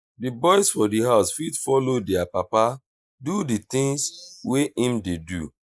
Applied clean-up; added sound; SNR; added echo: neural mask model Resemble Enhance denoiser.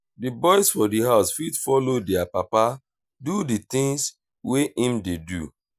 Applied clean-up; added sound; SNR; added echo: none; none; none; none.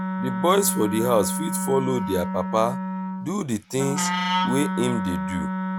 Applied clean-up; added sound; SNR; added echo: none; Wind instrument, woodwind instrument; 2 dB; none.